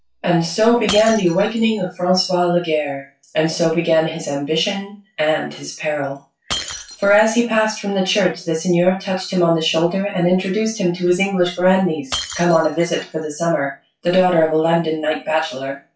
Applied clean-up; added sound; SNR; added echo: classical method WPE with log-MMSE.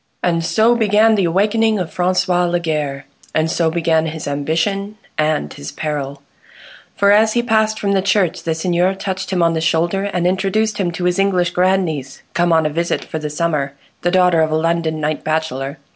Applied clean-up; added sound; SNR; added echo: none; none; none; none.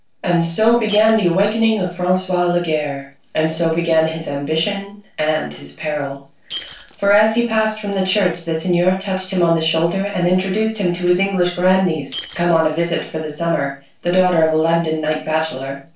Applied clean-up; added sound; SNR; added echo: neural separator model SepFormer DNS4.